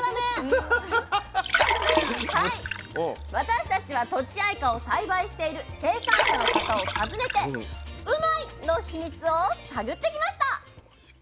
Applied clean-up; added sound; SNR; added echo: none; Liquid; 1 dB; none.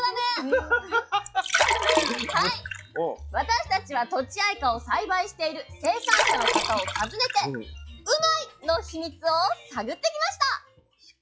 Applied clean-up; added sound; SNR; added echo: classical method log-MMSE.